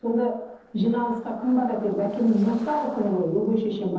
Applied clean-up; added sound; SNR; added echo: neural separator model SepFormer DNS4.